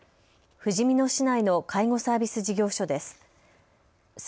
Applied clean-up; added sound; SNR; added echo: none; none; none; none.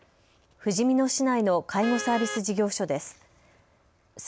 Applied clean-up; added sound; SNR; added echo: none; Vehicle horn, car horn, honking; 14 dB; none.